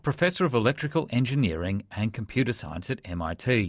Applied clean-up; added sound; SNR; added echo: none; none; none; none.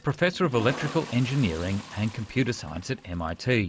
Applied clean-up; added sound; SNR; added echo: none; Toilet flush; 15 dB; none.